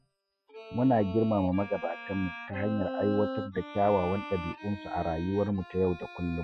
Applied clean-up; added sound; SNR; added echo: classical method Wiener filter.